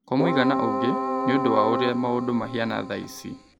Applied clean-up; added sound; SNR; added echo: none; Keyboard (musical); 3 dB; none.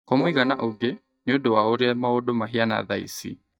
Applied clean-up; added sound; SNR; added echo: neural mask model DeepFilterNet 3.